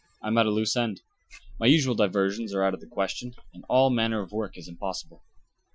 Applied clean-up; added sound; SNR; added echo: classical method Wiener filter.